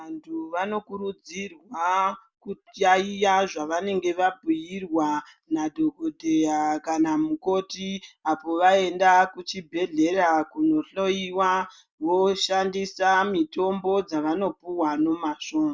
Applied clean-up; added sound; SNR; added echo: none; none; none; none.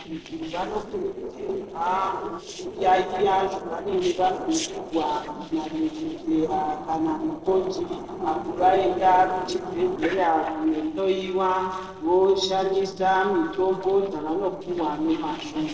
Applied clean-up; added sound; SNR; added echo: neural separator model SepFormer DNS4.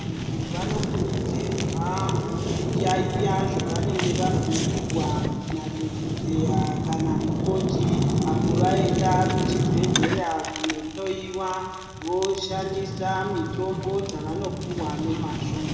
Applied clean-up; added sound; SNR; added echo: none; Fire; -3 dB; reverberation time 1.9 s.